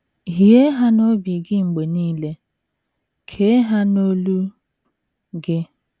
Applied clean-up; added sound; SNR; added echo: none; none; none; none.